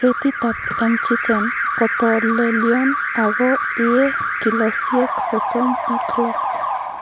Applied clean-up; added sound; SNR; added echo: none; Alarm; 2 dB; none.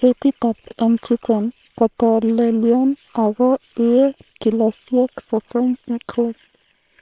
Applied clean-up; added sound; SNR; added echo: neural separator model SepFormer WHAM!.